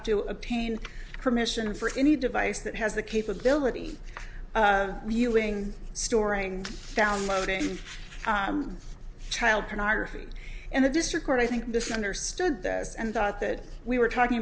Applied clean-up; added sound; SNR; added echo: none; none; none; none.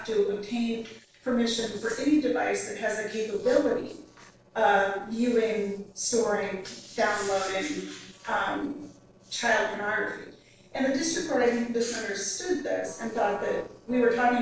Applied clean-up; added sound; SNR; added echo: neural separator model SepFormer DNS4.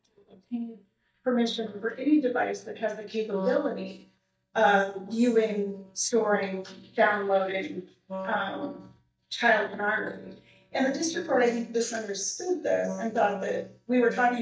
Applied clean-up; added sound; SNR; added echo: neural mask model DeepFilterNet 3.